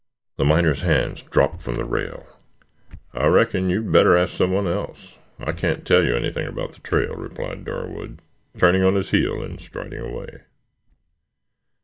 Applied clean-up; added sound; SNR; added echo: neural mask model DeepFilterNet 3.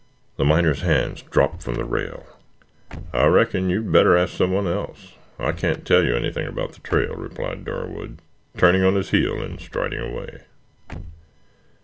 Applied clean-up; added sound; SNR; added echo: none; Slam / Car; 19 dB; none.